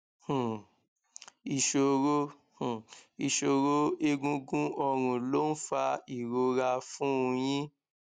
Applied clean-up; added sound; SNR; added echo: none; none; none; none.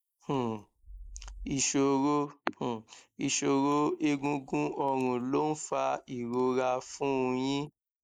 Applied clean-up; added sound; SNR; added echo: neural mask model Resemble Enhance denoiser.